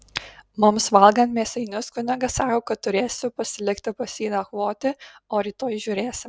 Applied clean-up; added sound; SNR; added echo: none; none; none; none.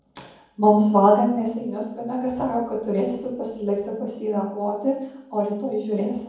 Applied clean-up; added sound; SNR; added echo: none; none; none; reverberation time 1.2 s.